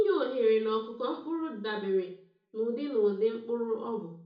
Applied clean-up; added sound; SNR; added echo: none; none; none; reverberation time 0.7 s.